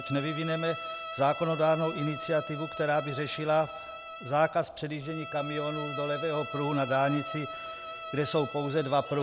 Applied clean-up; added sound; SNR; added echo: none; Bowed string instrument; 9 dB; none.